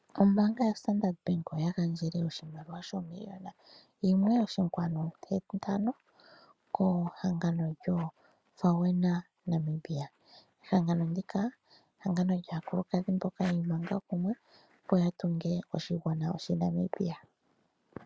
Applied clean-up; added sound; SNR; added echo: none; none; none; none.